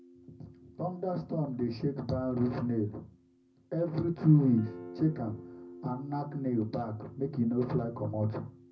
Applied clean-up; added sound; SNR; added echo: none; Guitar; 19 dB; reverberation time 0.4 s.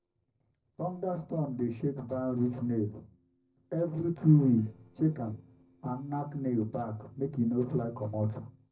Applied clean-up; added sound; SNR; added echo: neural separator model SepFormer DNS4.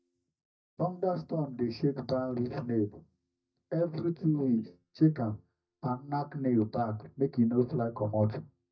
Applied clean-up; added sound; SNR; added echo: neural mask model DeepFilterNet 3.